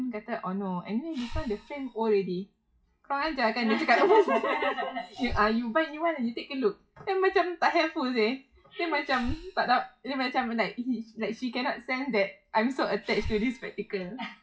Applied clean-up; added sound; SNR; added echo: classical method WPE with log-MMSE.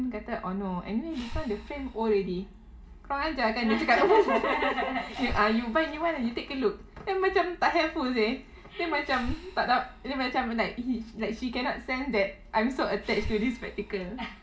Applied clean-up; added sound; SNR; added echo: none; Breathing; 16 dB; reverberation time 0.2 s.